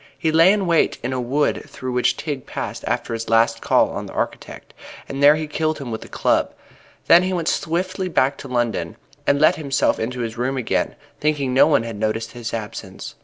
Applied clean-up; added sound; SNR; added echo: none; none; none; none.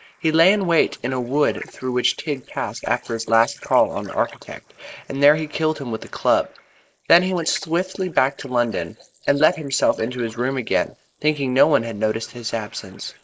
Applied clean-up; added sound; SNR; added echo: neural mask model Resemble Enhance denoiser.